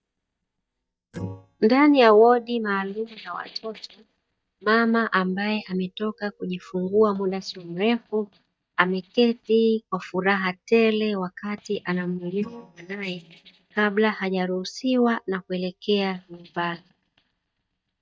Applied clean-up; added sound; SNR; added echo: neural mask model DeepFilterNet 3.